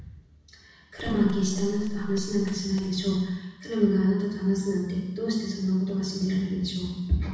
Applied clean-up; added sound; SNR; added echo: none; Gunshot, gunfire; 12 dB; reverberation time 1.1 s.